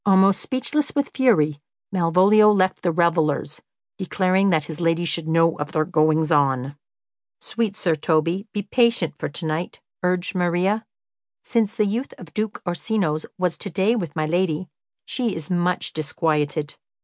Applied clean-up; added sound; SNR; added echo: none; none; none; none.